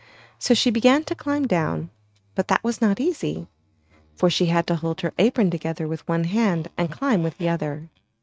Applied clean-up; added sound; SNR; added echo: neural mask model RNNoise.